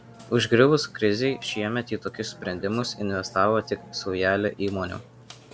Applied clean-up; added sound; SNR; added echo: none; Burping, eructation; 20 dB; none.